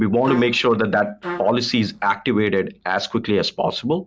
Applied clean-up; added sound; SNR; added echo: none; Trumpet; 13 dB; none.